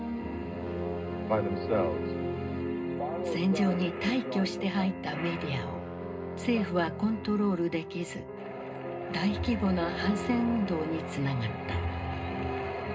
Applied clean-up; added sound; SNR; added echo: none; Brass instrument; 11 dB; reverberation time 0.2 s.